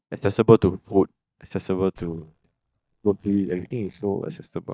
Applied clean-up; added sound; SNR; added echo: neural mask model DeepFilterNet 3.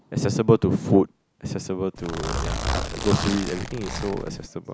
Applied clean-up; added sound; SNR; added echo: none; Zipper (clothing); 5 dB; none.